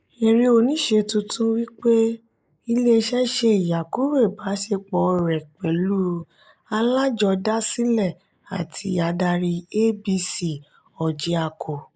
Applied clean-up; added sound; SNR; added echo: neural mask model Resemble Enhance denoiser.